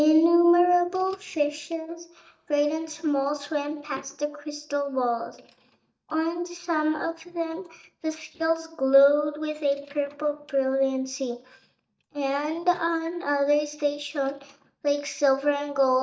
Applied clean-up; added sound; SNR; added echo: neural mask model DeepFilterNet 3.